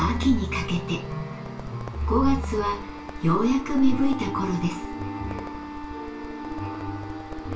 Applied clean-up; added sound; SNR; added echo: none; Crackle; 16 dB; reverberation time 0.2 s.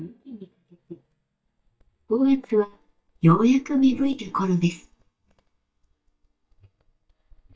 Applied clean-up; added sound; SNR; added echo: neural mask model DeepFilterNet 3.